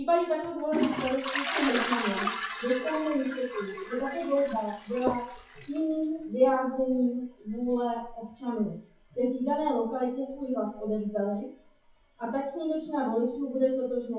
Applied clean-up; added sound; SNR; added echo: classical method WPE with log-MMSE.